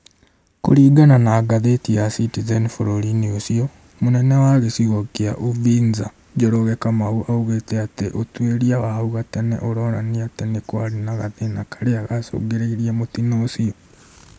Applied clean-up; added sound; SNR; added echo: none; none; none; none.